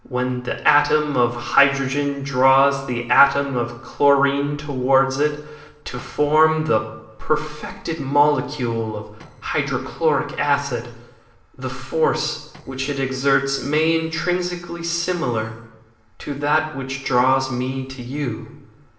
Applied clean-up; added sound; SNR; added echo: neural separator model SepFormer DNS4.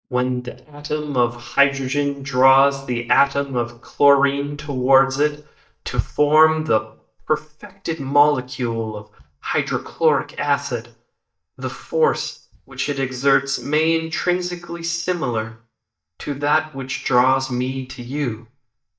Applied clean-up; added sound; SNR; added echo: neural mask model DeepFilterNet 3.